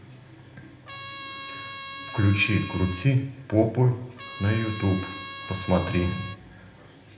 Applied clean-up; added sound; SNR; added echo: none; Trumpet; 12 dB; reverberation time 1.1 s.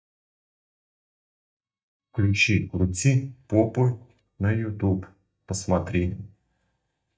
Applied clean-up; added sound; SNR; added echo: neural mask model DeepFilterNet 3.